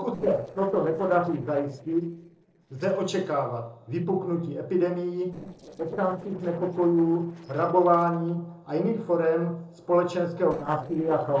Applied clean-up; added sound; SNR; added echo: neural separator model SepFormer DNS4.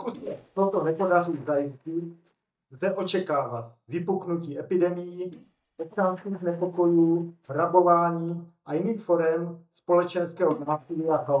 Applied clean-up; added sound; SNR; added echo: neural mask model DeepFilterNet 3.